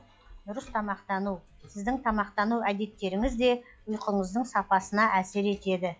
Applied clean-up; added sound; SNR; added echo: classical method log-MMSE.